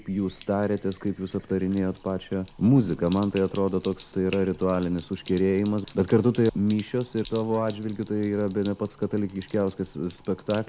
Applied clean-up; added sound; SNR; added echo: none; Sink (filling or washing); 19 dB; none.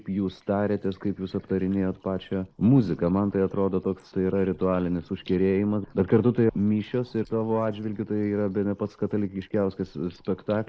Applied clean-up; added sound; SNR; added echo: neural mask model Resemble Enhance denoiser.